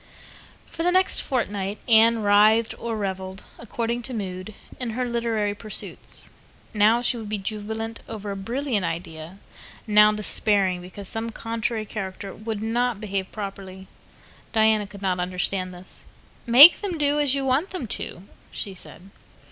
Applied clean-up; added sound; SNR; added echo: none; none; none; none.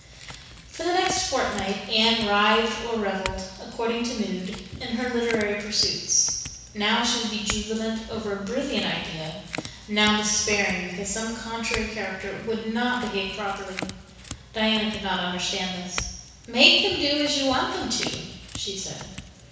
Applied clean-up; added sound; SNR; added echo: none; Chink, clink / Domestic sounds, home sounds; 15 dB; reverberation time 1.1 s.